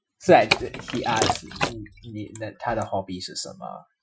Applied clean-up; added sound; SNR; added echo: classical method Wiener filter.